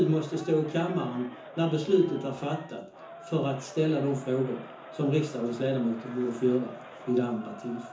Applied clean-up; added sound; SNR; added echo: none; Crowd; 17 dB; reverberation time 0.6 s.